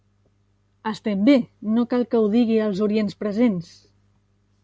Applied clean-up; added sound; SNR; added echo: none; none; none; none.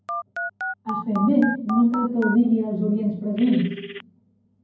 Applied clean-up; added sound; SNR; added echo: none; Telephone; 10 dB; reverberation time 0.9 s.